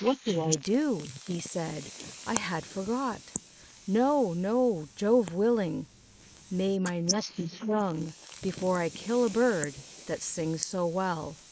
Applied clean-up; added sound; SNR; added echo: neural mask model Resemble Enhance denoiser.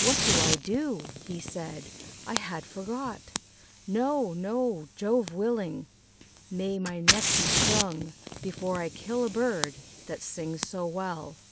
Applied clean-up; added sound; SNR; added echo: none; Fire; 1 dB; none.